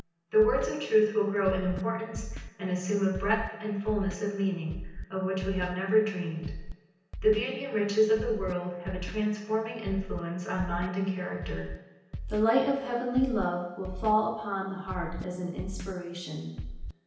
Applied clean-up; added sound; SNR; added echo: none; Scratching (performance technique); 11 dB; reverberation time 0.9 s.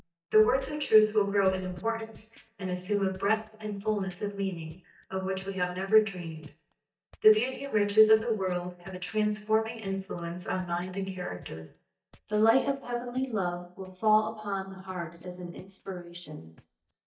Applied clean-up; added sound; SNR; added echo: neural mask model DeepFilterNet 3.